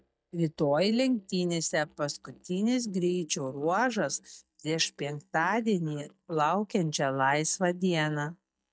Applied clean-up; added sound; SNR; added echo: neural mask model DeepFilterNet 3.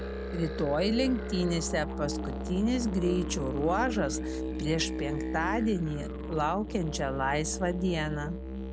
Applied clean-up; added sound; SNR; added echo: none; Musical instrument; 4 dB; none.